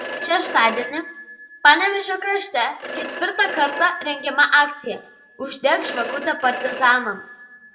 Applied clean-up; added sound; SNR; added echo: none; Telephone; 12 dB; reverberation time 0.5 s.